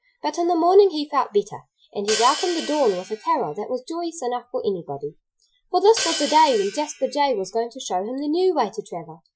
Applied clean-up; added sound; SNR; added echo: classical method Wiener filter.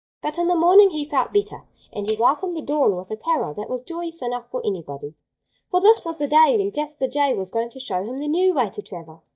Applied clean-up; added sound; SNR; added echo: neural mask model DeepFilterNet 3.